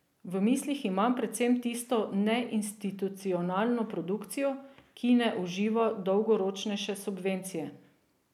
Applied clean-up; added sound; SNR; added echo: none; none; none; none.